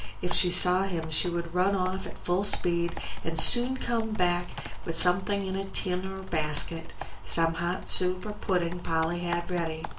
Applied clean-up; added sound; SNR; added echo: none; Computer keyboard; 17 dB; reverberation time 0.3 s.